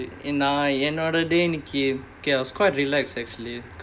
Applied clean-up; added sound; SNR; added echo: none; none; none; none.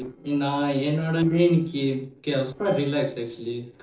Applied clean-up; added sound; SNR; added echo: neural separator model SepFormer DNS4.